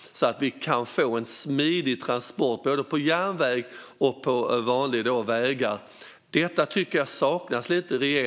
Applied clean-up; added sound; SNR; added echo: none; none; none; none.